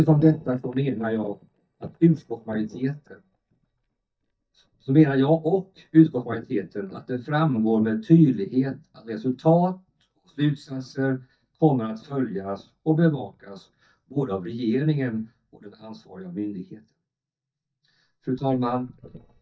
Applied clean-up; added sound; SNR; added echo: neural mask model DeepFilterNet 3.